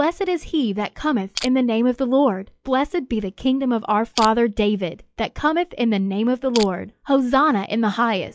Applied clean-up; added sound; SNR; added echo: classical method log-MMSE.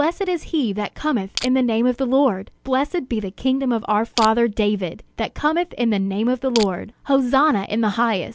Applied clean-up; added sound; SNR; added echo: none; Crushing; 10 dB; none.